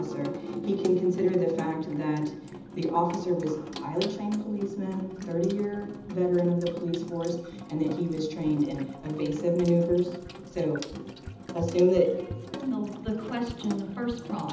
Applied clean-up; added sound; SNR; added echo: none; Sink (filling or washing) / Water tap, faucet; 11 dB; reverberation time 0.8 s.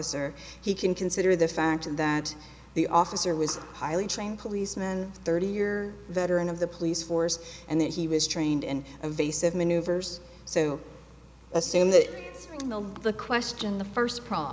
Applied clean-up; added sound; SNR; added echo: none; none; none; none.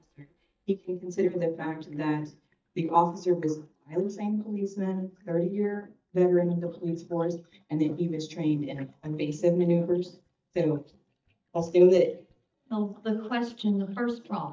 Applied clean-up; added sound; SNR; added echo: neural mask model DeepFilterNet 3.